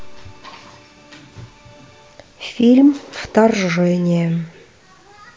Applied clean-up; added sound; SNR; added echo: none; none; none; none.